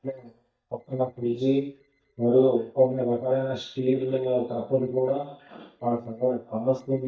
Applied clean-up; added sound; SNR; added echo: neural mask model DeepFilterNet 3.